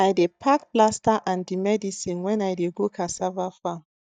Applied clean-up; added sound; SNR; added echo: neural mask model DeepFilterNet 3.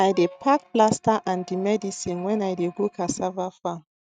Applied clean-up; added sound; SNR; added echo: neural mask model RNNoise.